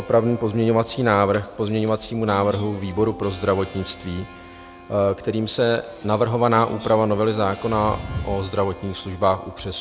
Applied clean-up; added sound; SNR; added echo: none; Guitar; 19 dB; none.